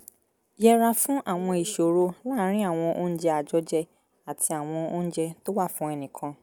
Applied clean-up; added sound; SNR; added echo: none; none; none; none.